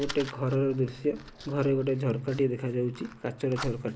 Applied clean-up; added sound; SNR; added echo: none; Fire; 15 dB; none.